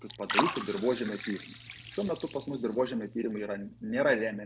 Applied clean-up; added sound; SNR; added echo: none; Liquid; 7 dB; none.